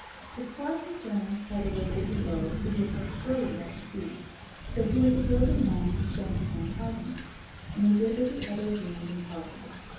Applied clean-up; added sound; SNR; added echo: none; Thunder / Rain; 2 dB; reverberation time 2.2 s.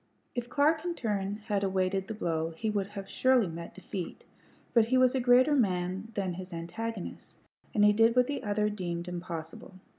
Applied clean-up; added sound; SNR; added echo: none; none; none; none.